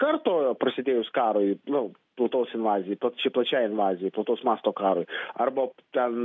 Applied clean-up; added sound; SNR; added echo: none; none; none; none.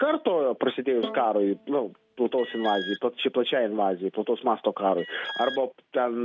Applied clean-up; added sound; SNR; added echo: none; Bowed string instrument + Alarm; 13 dB; none.